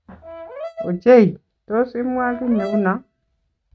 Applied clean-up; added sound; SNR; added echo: neural mask model RNNoise.